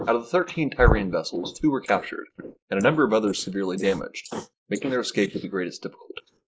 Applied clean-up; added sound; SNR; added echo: neural mask model Resemble Enhance denoiser.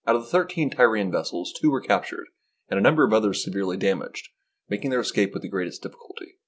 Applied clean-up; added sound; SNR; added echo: none; none; none; none.